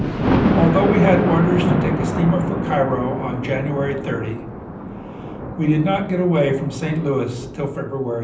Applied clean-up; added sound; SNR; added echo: none; Thunder; 2 dB; reverberation time 0.6 s.